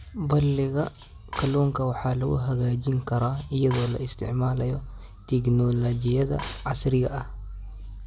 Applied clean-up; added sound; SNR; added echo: none; Cutlery, silverware; 17 dB; none.